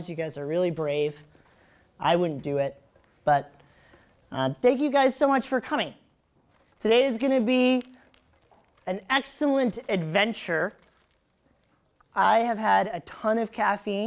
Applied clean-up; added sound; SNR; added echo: none; none; none; none.